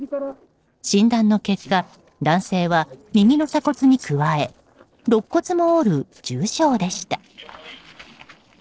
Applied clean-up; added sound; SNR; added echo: neural separator model SepFormer DNS4.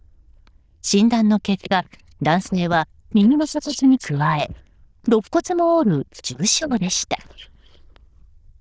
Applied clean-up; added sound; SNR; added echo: neural diffusion model UNIVERSE++.